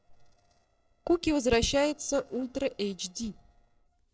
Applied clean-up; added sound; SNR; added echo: neural separator model SepFormer DNS4.